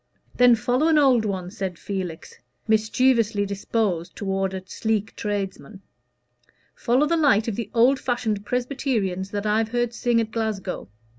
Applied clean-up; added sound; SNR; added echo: none; none; none; none.